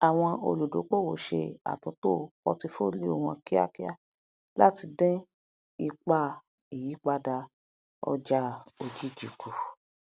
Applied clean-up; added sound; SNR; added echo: none; none; none; none.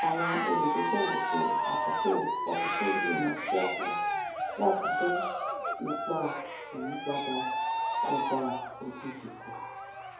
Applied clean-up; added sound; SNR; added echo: none; Cheering; -2 dB; reverberation time 2.2 s.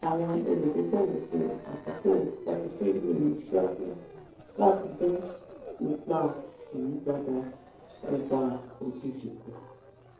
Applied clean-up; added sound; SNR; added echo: neural separator model SepFormer DNS4.